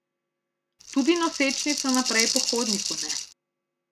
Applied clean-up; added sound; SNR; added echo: none; Rattle (instrument); 1 dB; none.